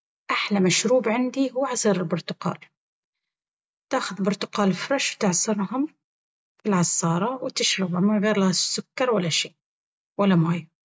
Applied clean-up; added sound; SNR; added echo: none; none; none; none.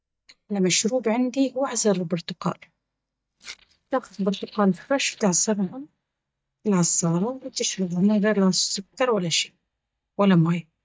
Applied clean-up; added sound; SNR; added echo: neural mask model DeepFilterNet 3.